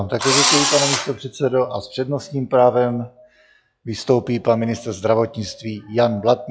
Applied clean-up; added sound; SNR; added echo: classical method log-MMSE.